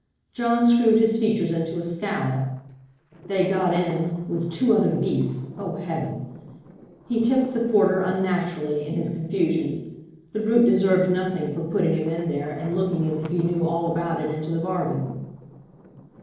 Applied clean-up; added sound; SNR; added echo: neural separator model SepFormer DNS4.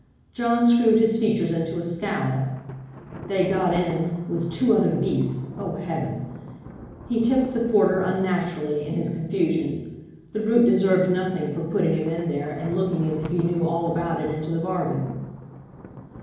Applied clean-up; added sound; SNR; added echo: none; Thunder; 19 dB; reverberation time 1.0 s.